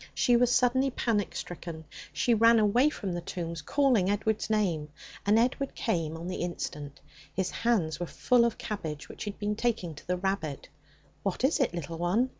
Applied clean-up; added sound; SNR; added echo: none; none; none; none.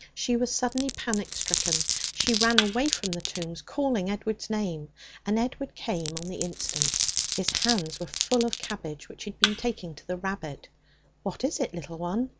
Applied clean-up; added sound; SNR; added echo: none; Glass + Thump, thud; 1 dB; none.